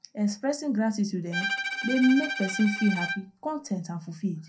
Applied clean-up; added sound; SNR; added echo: none; Bowed string instrument; 6 dB; reverberation time 0.2 s.